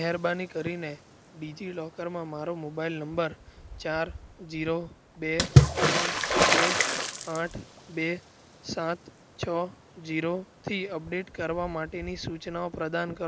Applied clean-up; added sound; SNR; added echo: none; Water / Splash, splatter; -2 dB; none.